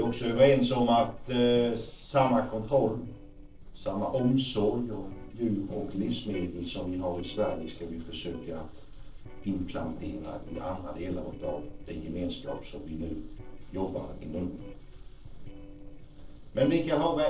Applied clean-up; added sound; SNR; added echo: neural separator model SepFormer DNS4.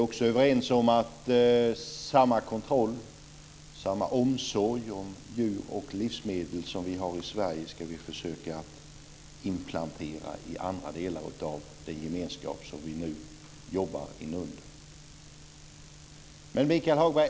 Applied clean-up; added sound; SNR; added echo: none; none; none; none.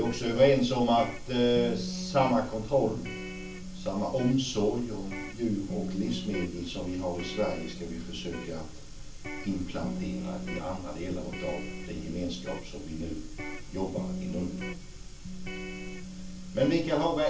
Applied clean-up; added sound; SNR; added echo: none; Electric guitar; 10 dB; reverberation time 0.3 s.